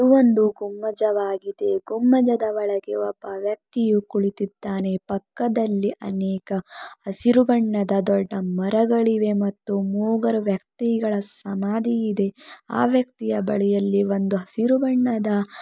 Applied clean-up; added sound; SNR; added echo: neural mask model Resemble Enhance denoiser.